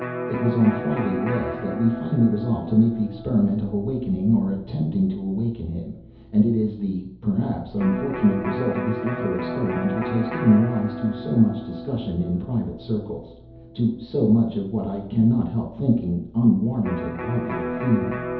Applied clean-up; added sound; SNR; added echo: none; Electric guitar; 10 dB; reverberation time 2.2 s.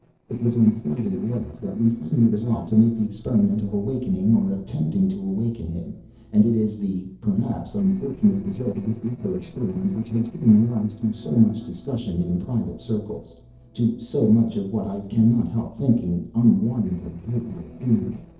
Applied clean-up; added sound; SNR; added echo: neural separator model SepFormer DNS4.